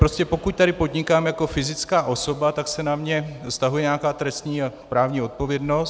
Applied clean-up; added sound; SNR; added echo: none; none; none; none.